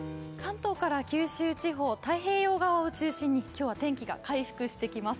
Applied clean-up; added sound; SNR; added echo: none; Piano; 19 dB; none.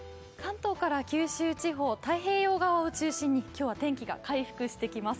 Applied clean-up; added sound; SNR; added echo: none; none; none; none.